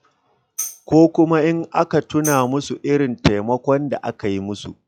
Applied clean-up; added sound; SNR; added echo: classical method log-MMSE.